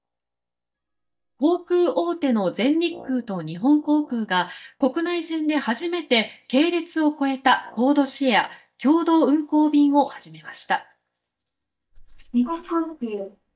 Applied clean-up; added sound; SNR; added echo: neural mask model DeepFilterNet 3.